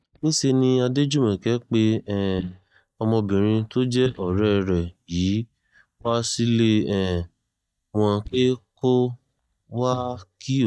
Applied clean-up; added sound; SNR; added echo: neural mask model DeepFilterNet 3.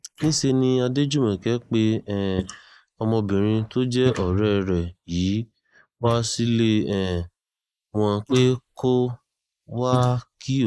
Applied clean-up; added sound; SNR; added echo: neural mask model Resemble Enhance denoiser.